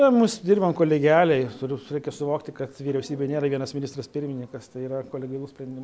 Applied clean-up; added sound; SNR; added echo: none; none; none; none.